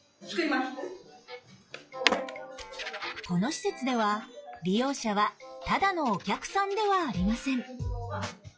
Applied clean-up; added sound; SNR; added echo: classical method log-MMSE.